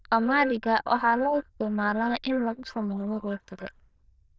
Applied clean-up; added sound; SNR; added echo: neural diffusion model UNIVERSE++.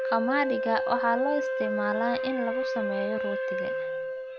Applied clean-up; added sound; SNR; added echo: none; Wind instrument, woodwind instrument; -1 dB; none.